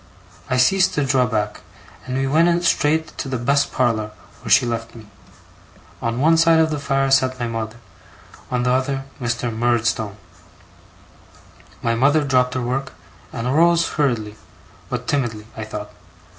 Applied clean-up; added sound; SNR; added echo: none; none; none; none.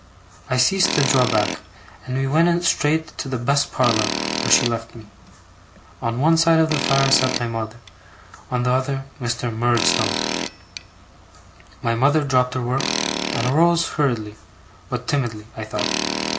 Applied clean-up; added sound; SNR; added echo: none; Tools; 6 dB; none.